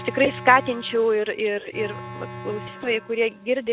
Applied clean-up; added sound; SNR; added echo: none; Alarm; 15 dB; none.